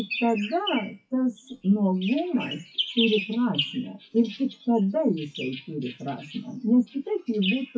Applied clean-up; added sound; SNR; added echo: classical method WPE with log-MMSE.